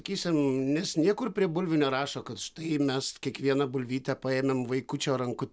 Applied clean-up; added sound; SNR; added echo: none; none; none; none.